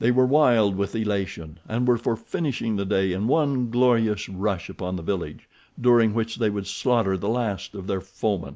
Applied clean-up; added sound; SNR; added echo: none; none; none; none.